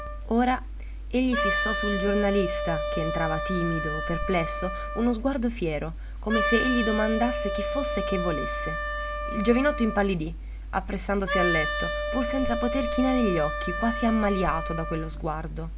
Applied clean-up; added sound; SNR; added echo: none; Wind instrument, woodwind instrument; 4 dB; none.